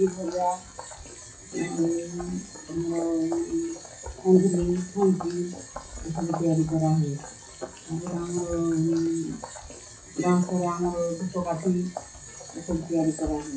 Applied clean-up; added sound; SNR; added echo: classical method WPE with log-MMSE.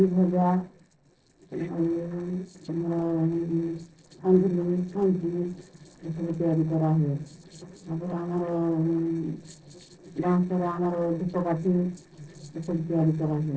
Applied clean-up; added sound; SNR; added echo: neural separator model SepFormer DNS4.